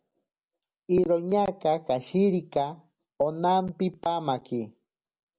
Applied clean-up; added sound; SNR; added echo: none; none; none; none.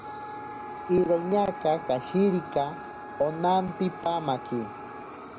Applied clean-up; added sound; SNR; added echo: none; Fire + Wind instrument, woodwind instrument; 11 dB; none.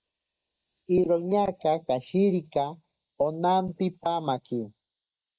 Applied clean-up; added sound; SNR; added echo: neural mask model Resemble Enhance denoiser.